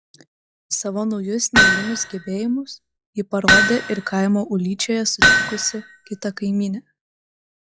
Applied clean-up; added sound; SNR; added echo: classical method log-MMSE.